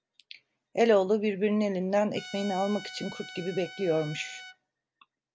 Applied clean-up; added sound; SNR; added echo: none; Trumpet; 15 dB; none.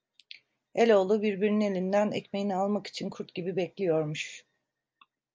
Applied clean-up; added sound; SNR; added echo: none; none; none; none.